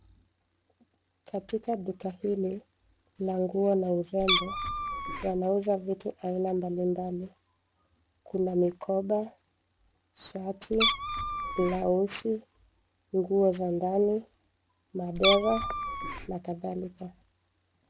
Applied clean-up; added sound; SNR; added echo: none; Meow; -1 dB; none.